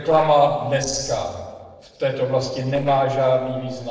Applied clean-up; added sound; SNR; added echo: neural separator model SepFormer DNS4.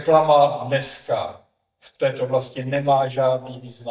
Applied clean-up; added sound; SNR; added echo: neural mask model DeepFilterNet 3.